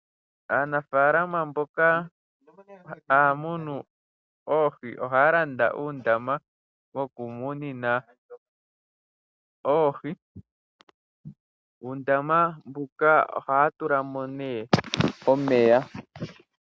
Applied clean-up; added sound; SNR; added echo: none; none; none; none.